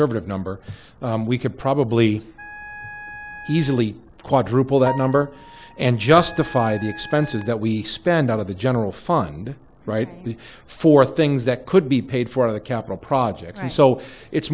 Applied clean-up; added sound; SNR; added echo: none; Piano + Wind instrument, woodwind instrument; 16 dB; none.